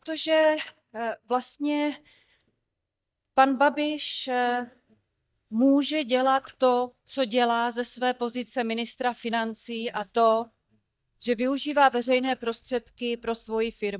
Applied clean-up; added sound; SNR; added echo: neural mask model DeepFilterNet 3.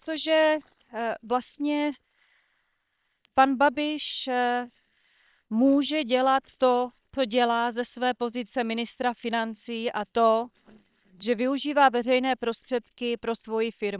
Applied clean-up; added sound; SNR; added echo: neural separator model SepFormer WHAM!.